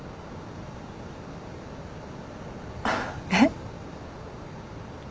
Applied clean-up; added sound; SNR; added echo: none; none; none; none.